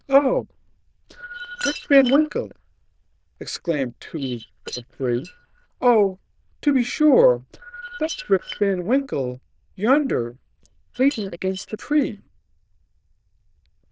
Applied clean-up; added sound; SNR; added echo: neural diffusion model UNIVERSE++.